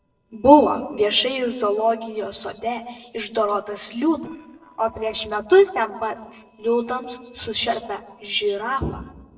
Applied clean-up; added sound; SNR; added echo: neural separator model SepFormer DNS4.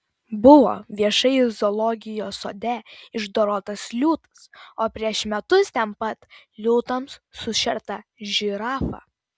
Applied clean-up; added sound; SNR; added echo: none; none; none; none.